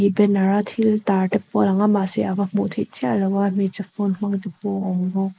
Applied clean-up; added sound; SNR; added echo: neural mask model Resemble Enhance denoiser.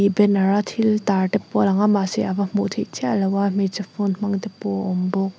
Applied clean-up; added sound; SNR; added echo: none; none; none; none.